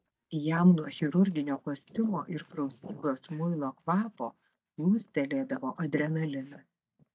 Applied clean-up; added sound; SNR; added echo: neural mask model DeepFilterNet 3.